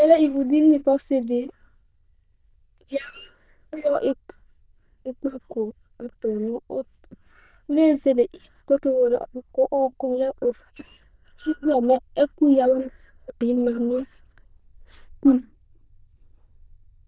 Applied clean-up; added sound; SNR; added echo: neural diffusion model UNIVERSE++.